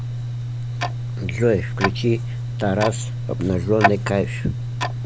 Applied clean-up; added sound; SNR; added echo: none; Tick-tock; 1 dB; none.